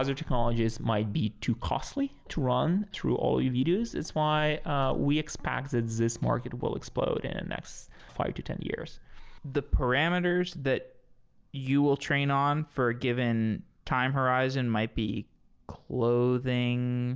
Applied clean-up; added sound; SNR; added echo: none; none; none; none.